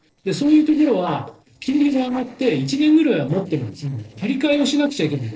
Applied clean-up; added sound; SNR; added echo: neural separator model SepFormer DNS4.